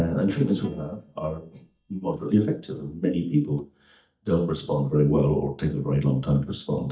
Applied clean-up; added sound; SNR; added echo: neural mask model DeepFilterNet 3.